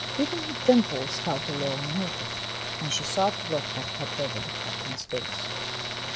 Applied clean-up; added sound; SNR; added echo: none; Tools; 3 dB; none.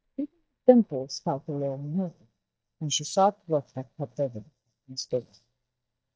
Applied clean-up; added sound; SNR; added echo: neural mask model DeepFilterNet 3.